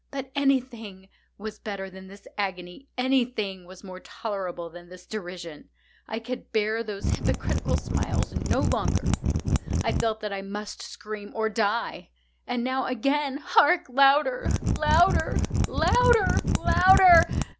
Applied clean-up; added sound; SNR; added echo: none; Mechanisms; -2 dB; none.